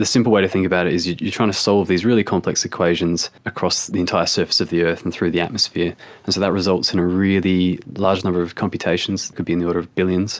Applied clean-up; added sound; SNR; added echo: none; none; none; none.